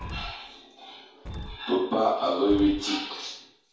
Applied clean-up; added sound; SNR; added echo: none; Explosion; 14 dB; reverberation time 0.5 s.